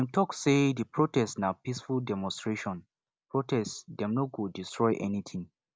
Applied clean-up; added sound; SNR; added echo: none; none; none; none.